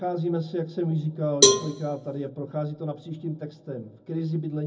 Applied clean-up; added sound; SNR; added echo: none; Cowbell; -2 dB; reverberation time 0.4 s.